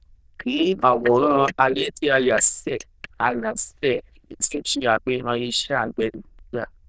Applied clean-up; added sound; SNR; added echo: neural diffusion model UNIVERSE++.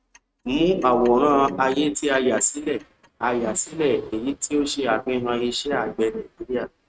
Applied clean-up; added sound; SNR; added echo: neural mask model RNNoise.